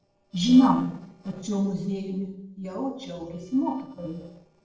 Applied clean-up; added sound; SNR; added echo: neural separator model SepFormer DNS4.